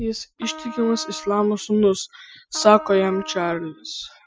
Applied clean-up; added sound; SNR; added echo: classical method spectral subtraction.